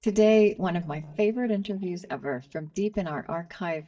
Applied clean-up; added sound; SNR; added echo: neural mask model DeepFilterNet 3.